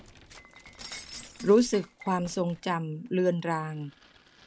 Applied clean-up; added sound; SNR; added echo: none; Shatter; 19 dB; none.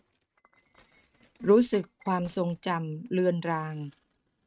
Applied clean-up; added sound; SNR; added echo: neural mask model RNNoise.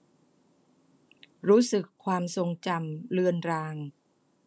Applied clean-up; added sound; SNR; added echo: none; none; none; none.